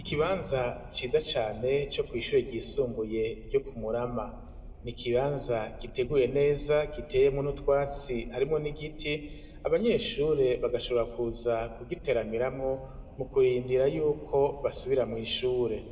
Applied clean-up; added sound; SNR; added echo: none; Wind; 15 dB; reverberation time 0.9 s.